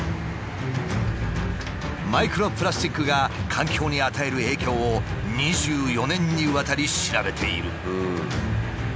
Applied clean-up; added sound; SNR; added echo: none; none; none; none.